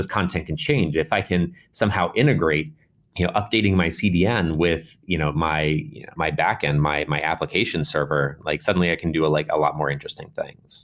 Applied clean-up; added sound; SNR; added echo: none; none; none; none.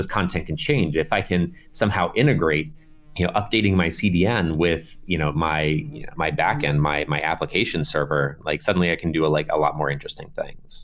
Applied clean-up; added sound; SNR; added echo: none; Buzz; 17 dB; none.